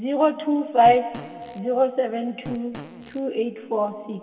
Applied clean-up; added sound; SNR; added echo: none; Fart; 18 dB; reverberation time 2.4 s.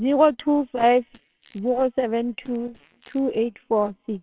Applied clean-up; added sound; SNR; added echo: neural separator model SepFormer WHAMR!.